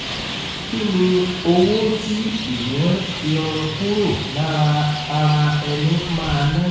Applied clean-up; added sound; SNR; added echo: none; Traffic noise, roadway noise; 8 dB; reverberation time 1.1 s.